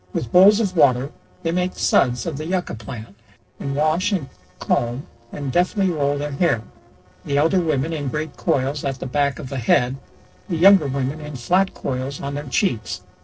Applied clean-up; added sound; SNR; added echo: neural separator model SepFormer DNS4.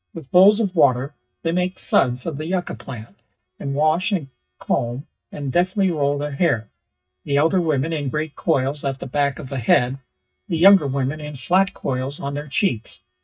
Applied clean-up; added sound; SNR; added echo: neural mask model DeepFilterNet 3.